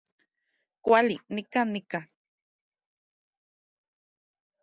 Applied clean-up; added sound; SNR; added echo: none; none; none; none.